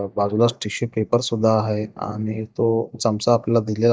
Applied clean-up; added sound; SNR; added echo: neural mask model DeepFilterNet 3.